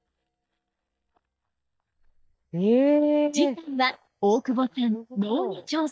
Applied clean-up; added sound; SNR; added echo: neural mask model DeepFilterNet 3.